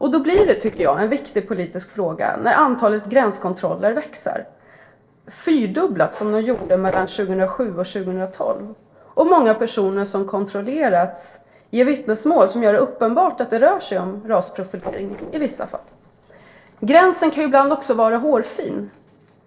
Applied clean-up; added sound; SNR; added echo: neural separator model SepFormer DNS4.